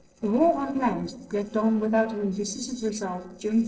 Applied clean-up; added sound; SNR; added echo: neural separator model SepFormer DNS4.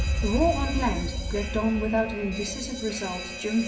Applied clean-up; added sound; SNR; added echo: none; Alarm; 2 dB; reverberation time 1.3 s.